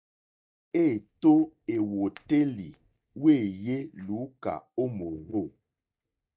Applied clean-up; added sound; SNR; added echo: neural mask model DeepFilterNet 3.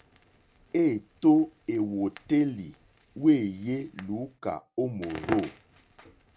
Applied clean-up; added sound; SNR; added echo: none; Crackle; 17 dB; none.